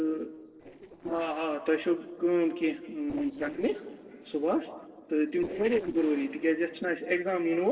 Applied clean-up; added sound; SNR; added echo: neural separator model SepFormer DNS4.